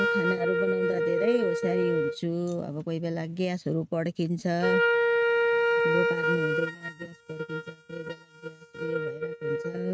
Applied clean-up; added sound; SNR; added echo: neural mask model RNNoise.